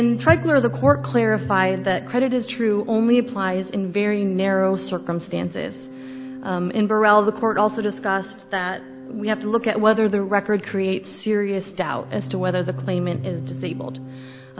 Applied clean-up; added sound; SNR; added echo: none; Organ; 12 dB; none.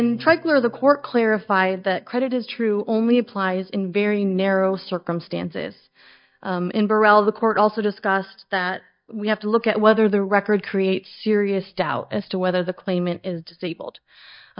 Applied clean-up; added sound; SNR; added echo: neural mask model DeepFilterNet 3.